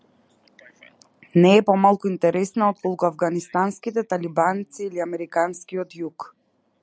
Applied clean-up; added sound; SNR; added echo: none; none; none; none.